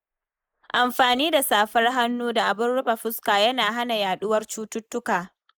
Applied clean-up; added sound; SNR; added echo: neural mask model Resemble Enhance denoiser.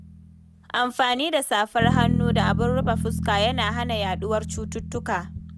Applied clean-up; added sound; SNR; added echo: none; Bass guitar; 2 dB; none.